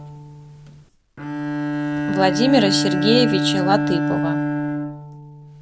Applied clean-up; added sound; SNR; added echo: none; Bowed string instrument; 0 dB; none.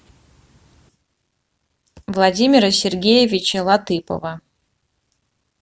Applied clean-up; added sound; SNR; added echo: none; none; none; none.